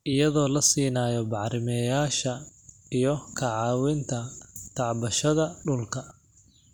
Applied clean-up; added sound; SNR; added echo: none; none; none; none.